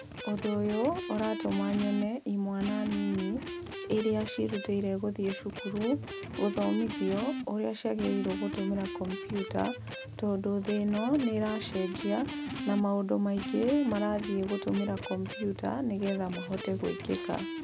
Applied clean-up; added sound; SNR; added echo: none; Electric guitar; 8 dB; none.